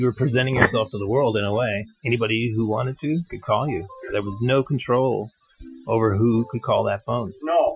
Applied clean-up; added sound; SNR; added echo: classical method Wiener filter.